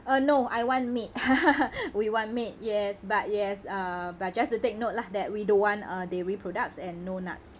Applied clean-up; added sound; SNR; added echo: none; none; none; none.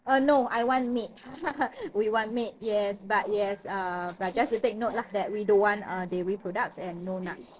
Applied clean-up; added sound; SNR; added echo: neural separator model SepFormer DNS4.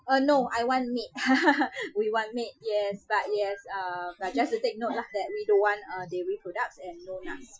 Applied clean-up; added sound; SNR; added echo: classical method Wiener filter.